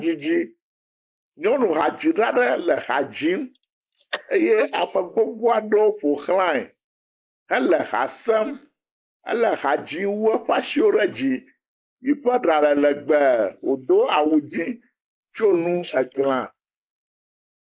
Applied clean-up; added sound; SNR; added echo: neural mask model Resemble Enhance denoiser.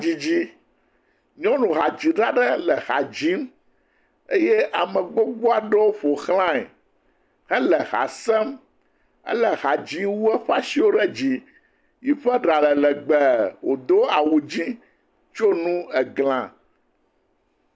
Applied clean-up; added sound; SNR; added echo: none; none; none; none.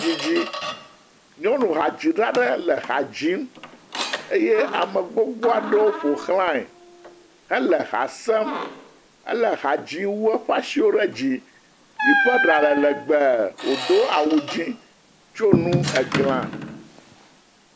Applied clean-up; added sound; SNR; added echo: none; Squeak; 7 dB; none.